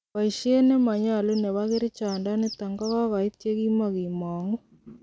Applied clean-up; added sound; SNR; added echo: none; none; none; none.